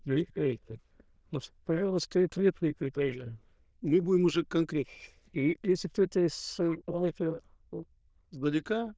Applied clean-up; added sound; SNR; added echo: neural diffusion model UNIVERSE++.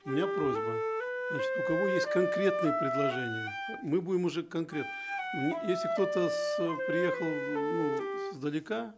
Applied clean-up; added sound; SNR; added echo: none; Wind instrument, woodwind instrument; 0 dB; none.